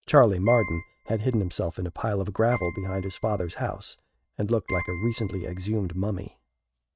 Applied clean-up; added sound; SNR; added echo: neural mask model RNNoise.